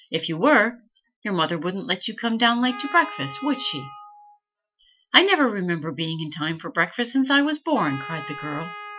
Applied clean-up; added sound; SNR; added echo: classical method Wiener filter.